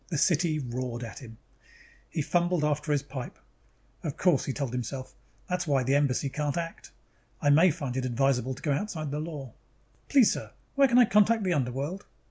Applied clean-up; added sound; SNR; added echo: none; none; none; none.